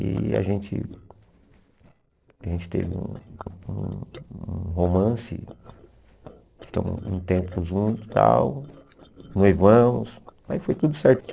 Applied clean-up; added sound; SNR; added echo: neural separator model SepFormer DNS4.